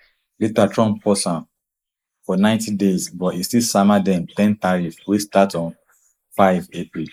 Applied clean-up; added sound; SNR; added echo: neural mask model Resemble Enhance denoiser.